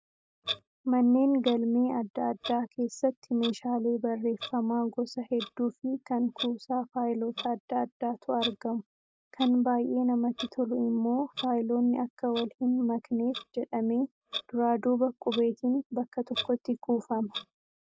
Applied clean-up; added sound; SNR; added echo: neural mask model Resemble Enhance denoiser.